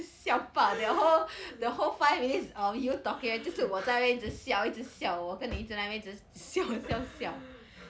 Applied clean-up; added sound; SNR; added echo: none; none; none; none.